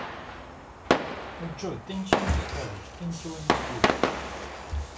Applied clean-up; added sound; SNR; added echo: none; Fireworks; -5 dB; none.